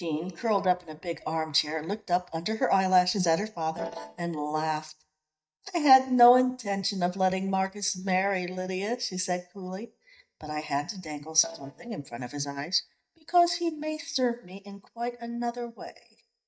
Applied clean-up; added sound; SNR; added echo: neural mask model DeepFilterNet 3.